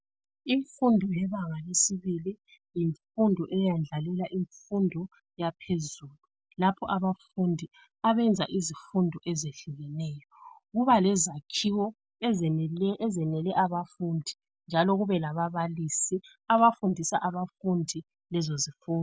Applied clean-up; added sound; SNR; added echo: none; none; none; none.